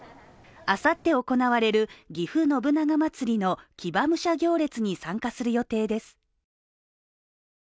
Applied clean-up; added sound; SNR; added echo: none; none; none; none.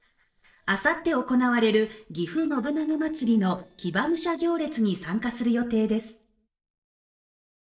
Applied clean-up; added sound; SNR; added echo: neural separator model SepFormer DNS4.